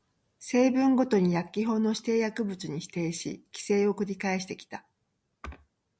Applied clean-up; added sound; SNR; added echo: none; none; none; none.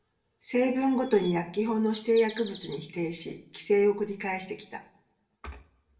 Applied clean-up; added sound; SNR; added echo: none; Bird vocalization, bird call, bird song; 12 dB; reverberation time 0.5 s.